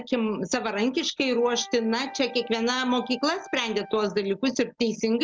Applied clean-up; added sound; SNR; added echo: none; Wind instrument, woodwind instrument; 19 dB; none.